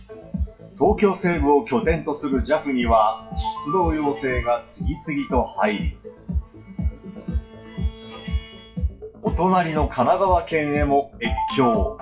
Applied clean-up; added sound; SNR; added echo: classical method WPE with log-MMSE.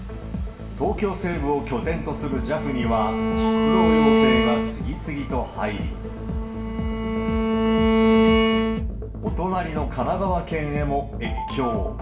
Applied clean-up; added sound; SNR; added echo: none; Bowed string instrument; -4 dB; reverberation time 0.7 s.